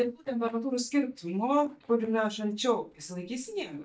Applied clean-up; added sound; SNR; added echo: neural mask model DeepFilterNet 3.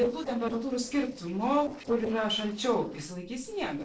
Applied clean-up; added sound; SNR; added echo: neural separator model SepFormer DNS4.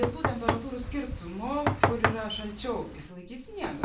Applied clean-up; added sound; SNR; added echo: none; Knock; -2 dB; reverberation time 0.3 s.